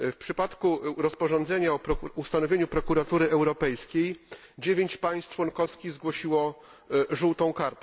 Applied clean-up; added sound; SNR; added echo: none; none; none; none.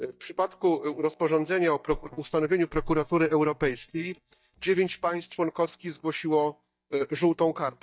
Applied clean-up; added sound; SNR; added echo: neural mask model DeepFilterNet 3.